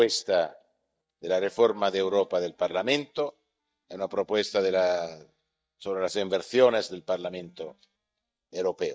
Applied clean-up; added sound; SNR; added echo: neural mask model DeepFilterNet 3.